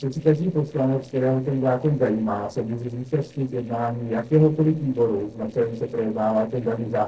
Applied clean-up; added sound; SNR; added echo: neural separator model SepFormer DNS4.